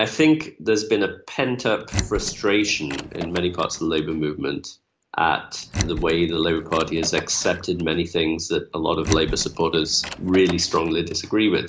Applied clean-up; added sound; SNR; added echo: none; Door; 11 dB; none.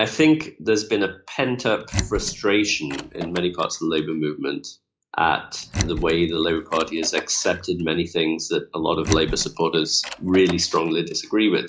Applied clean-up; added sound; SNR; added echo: classical method log-MMSE.